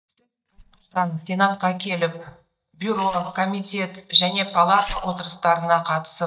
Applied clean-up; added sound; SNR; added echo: neural mask model DeepFilterNet 3.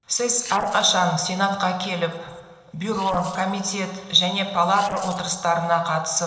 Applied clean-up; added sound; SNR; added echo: neural separator model SepFormer DNS4.